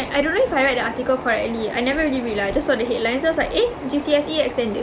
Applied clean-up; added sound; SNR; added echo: none; none; none; none.